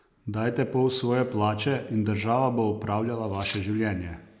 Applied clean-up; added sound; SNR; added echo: none; Cutlery, silverware; 17 dB; none.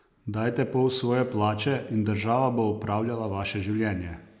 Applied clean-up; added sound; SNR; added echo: none; none; none; none.